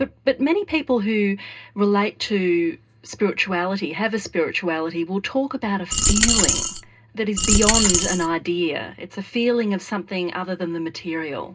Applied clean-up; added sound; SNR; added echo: none; Coin (dropping); -4 dB; reverberation time 0.2 s.